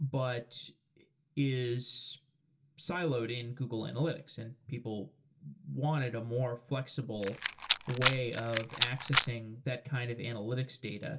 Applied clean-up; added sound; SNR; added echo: none; Rattle; -5 dB; reverberation time 0.2 s.